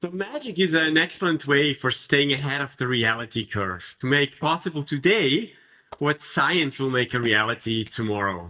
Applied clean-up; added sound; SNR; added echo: neural mask model DeepFilterNet 3.